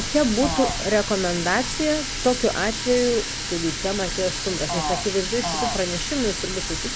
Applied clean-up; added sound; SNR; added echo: none; Fart + Water tap, faucet; 3 dB; none.